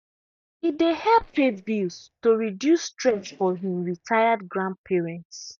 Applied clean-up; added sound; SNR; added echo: neural mask model DeepFilterNet 3.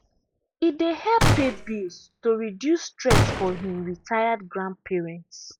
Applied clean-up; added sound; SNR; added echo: classical method log-MMSE.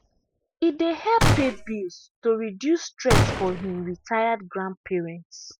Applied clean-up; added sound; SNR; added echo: classical method Wiener filter.